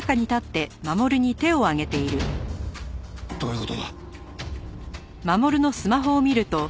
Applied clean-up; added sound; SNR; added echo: none; none; none; none.